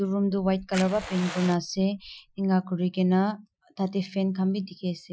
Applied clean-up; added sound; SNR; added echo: classical method Wiener filter.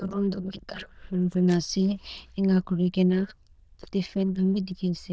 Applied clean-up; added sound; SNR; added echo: neural diffusion model UNIVERSE++.